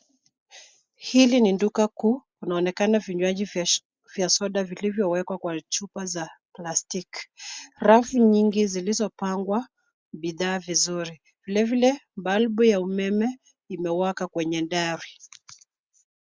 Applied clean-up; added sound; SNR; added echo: neural mask model Resemble Enhance denoiser.